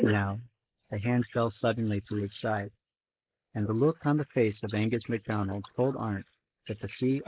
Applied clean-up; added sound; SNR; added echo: neural mask model Resemble Enhance denoiser.